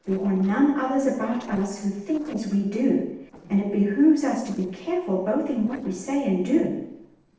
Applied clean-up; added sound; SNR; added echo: neural separator model SepFormer DNS4.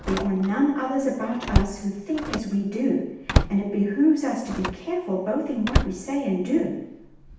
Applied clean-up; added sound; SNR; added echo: none; Slam; 4 dB; reverberation time 0.9 s.